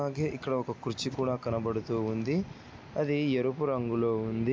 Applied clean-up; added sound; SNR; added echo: none; none; none; none.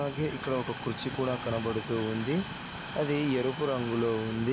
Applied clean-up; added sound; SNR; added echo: none; Train; 9 dB; none.